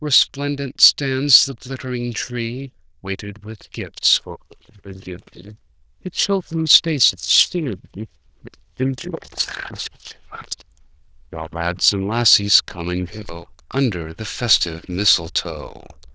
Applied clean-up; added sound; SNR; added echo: neural diffusion model UNIVERSE++.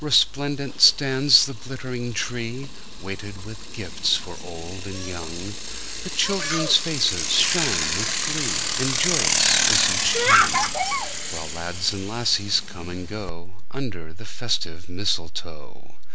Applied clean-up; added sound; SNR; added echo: none; Bicycle; -3 dB; none.